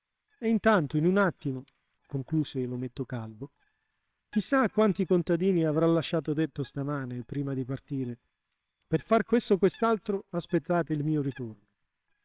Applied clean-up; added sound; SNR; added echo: neural separator model SepFormer WHAMR!.